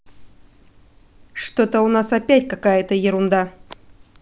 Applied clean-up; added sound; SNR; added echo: none; none; none; none.